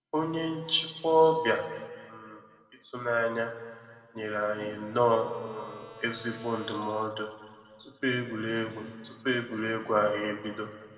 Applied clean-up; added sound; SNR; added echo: none; Bowed string instrument; 18 dB; reverberation time 1.5 s.